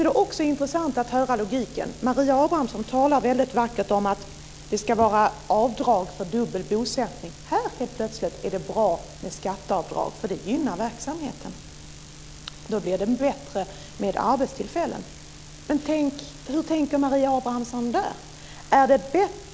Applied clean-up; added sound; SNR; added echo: none; none; none; none.